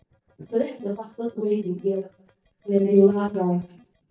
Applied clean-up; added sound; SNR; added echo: neural mask model DeepFilterNet 3.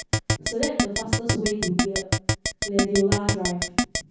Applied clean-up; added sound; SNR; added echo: none; Keyboard (musical); -2 dB; reverberation time 0.6 s.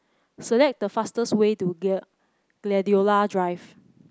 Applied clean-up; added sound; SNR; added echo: none; none; none; none.